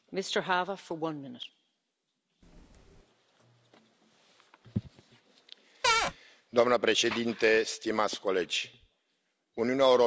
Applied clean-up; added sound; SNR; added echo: none; Cupboard open or close / Door; -4 dB; none.